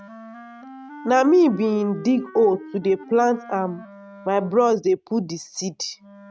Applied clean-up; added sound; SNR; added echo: neural mask model RNNoise.